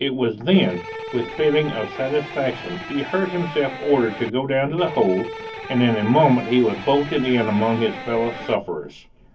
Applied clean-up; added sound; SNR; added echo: none; Electric guitar; 12 dB; reverberation time 0.3 s.